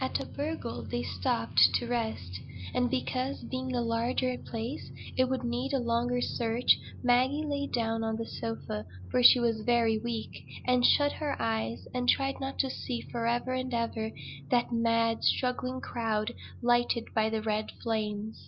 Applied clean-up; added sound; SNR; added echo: none; Drum; 13 dB; none.